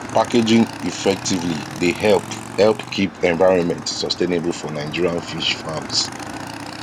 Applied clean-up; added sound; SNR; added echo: none; Motorcycle / Engine; 12 dB; none.